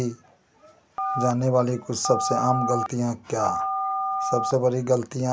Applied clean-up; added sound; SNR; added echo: none; Telephone; 2 dB; none.